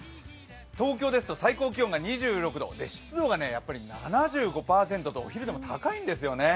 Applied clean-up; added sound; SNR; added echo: none; none; none; none.